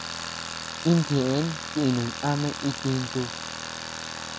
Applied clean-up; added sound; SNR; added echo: none; Tools; 7 dB; none.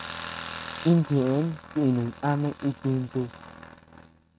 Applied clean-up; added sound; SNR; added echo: neural mask model RNNoise.